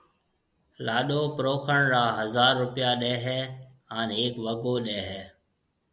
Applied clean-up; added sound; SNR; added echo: none; none; none; none.